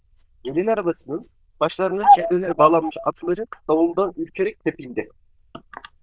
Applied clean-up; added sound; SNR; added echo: neural diffusion model UNIVERSE++.